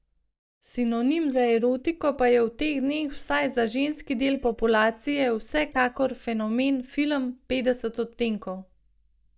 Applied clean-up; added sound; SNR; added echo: neural mask model DeepFilterNet 3.